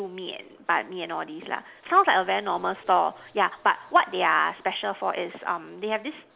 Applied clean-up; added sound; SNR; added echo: none; none; none; none.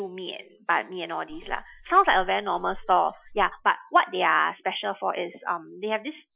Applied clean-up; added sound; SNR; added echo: classical method Wiener filter.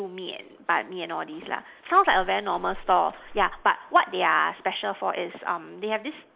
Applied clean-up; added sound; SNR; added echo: neural mask model Resemble Enhance denoiser.